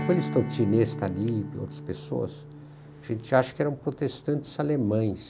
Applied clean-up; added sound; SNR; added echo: none; Strum; 10 dB; none.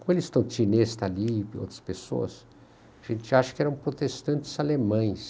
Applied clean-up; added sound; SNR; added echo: none; none; none; none.